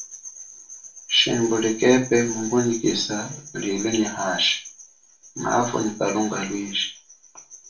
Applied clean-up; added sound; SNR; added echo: none; none; none; reverberation time 0.3 s.